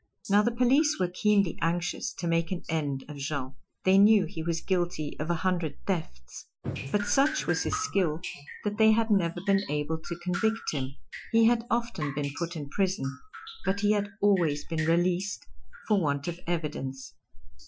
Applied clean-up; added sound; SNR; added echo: classical method Wiener filter.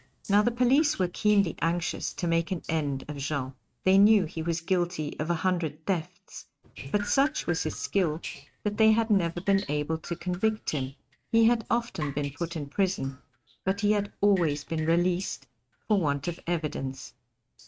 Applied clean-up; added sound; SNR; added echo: neural mask model RNNoise.